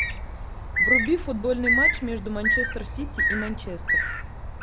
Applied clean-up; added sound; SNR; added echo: none; Bird; -5 dB; none.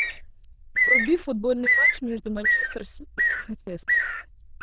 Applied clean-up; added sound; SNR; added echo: neural diffusion model UNIVERSE++.